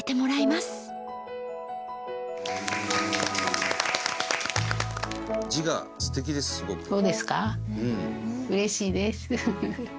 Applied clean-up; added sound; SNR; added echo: none; Brass instrument; 9 dB; none.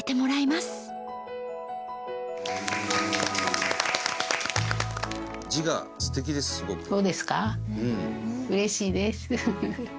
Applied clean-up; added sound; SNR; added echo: none; none; none; none.